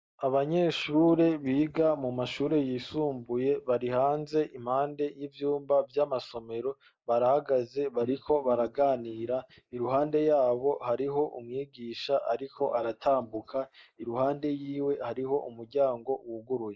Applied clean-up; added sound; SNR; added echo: neural mask model Resemble Enhance denoiser.